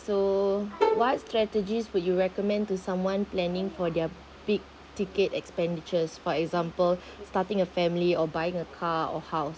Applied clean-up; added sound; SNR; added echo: none; Bowed string instrument; 2 dB; none.